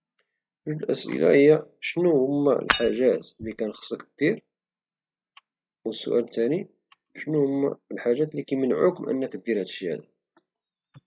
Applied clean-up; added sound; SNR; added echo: classical method log-MMSE.